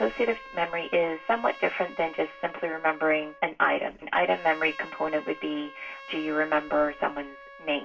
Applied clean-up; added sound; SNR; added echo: none; Trumpet; 18 dB; reverberation time 0.2 s.